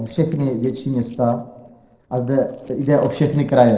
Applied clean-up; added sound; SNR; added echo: neural separator model SepFormer DNS4.